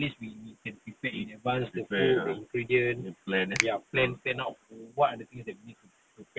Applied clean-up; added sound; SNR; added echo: none; Finger snapping; 8 dB; none.